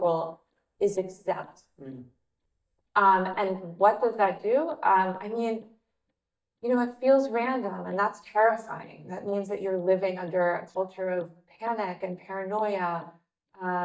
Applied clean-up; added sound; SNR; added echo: neural mask model DeepFilterNet 3.